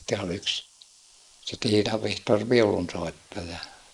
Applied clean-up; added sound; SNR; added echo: neural mask model Resemble Enhance denoiser.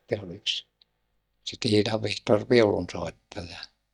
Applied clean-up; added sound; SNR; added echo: neural mask model DeepFilterNet 3.